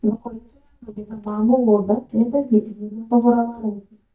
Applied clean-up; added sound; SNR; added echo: neural mask model DeepFilterNet 3.